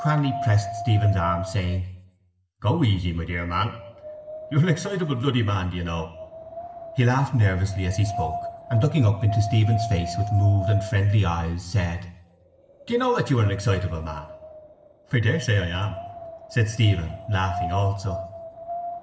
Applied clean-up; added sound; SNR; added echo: none; Wind; 12 dB; reverberation time 0.7 s.